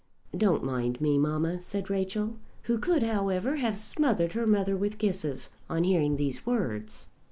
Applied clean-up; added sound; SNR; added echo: none; none; none; none.